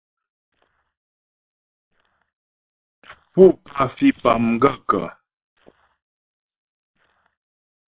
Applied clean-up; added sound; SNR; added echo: neural separator model SepFormer WHAM!.